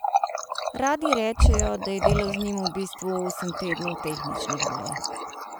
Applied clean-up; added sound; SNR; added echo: none; Water tap, faucet; -3 dB; none.